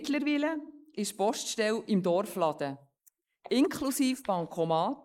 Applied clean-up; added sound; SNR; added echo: neural mask model Resemble Enhance denoiser.